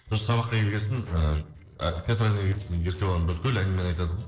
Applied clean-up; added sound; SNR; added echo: neural separator model SepFormer DNS4.